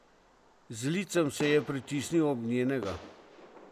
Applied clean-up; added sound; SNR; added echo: none; Fireworks; 15 dB; none.